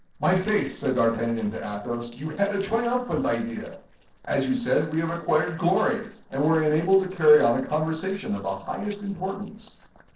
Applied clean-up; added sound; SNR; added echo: neural separator model SepFormer DNS4.